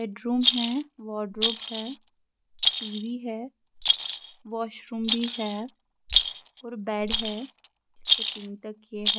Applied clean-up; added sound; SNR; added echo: none; Rattle; -4 dB; none.